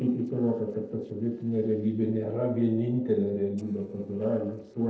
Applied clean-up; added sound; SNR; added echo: neural separator model SepFormer DNS4.